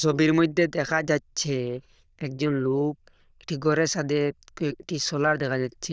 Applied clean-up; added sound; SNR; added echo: neural diffusion model UNIVERSE++.